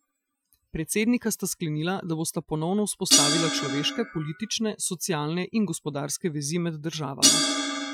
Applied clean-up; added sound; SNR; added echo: classical method Wiener filter.